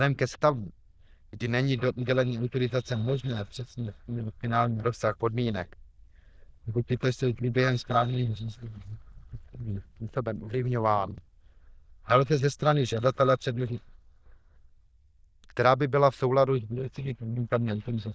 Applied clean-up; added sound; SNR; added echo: neural diffusion model UNIVERSE++.